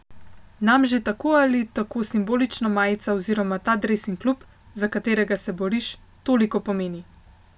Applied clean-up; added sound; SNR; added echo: none; none; none; none.